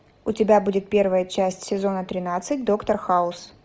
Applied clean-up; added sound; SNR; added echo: none; none; none; none.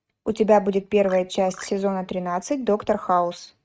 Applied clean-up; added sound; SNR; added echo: neural mask model RNNoise.